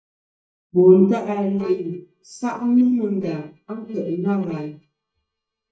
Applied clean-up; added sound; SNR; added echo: neural mask model DeepFilterNet 3.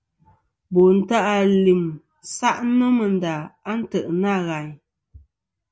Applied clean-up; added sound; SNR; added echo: none; none; none; none.